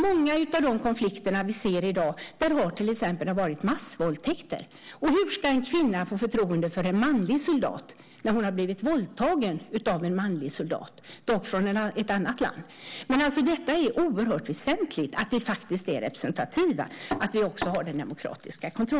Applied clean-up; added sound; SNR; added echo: none; none; none; none.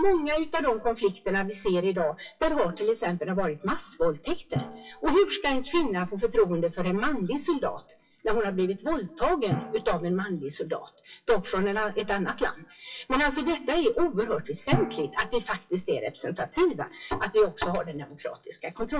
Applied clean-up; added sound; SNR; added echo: classical method WPE with log-MMSE.